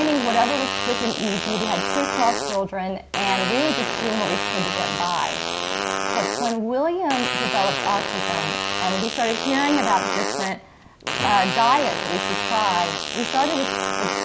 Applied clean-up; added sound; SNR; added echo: none; Fart; 1 dB; none.